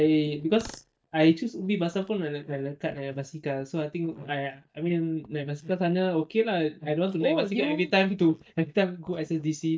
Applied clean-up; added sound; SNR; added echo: neural mask model DeepFilterNet 3.